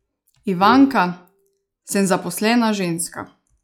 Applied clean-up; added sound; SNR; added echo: classical method log-MMSE.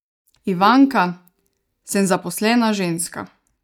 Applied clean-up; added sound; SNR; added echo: neural mask model DeepFilterNet 3.